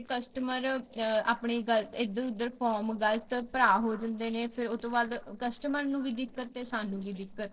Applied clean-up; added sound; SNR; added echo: neural separator model SepFormer DNS4.